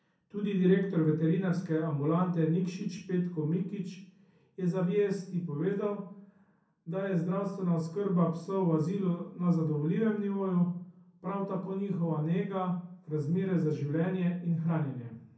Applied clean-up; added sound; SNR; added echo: none; none; none; reverberation time 0.6 s.